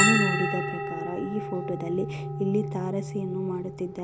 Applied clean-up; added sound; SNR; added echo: none; Bell; 0 dB; none.